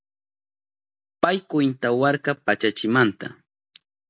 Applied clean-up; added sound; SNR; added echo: none; none; none; none.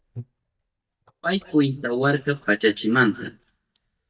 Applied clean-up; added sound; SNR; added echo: neural mask model DeepFilterNet 3.